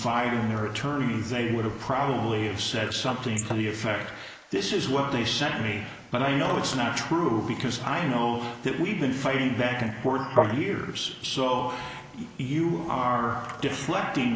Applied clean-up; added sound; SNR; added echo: neural mask model Resemble Enhance denoiser.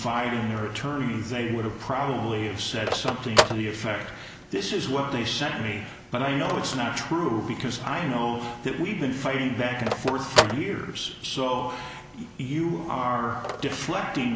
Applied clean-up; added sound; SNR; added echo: none; Telephone; 5 dB; none.